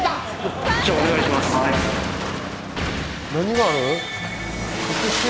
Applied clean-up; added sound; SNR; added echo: none; Motor vehicle (road); 6 dB; none.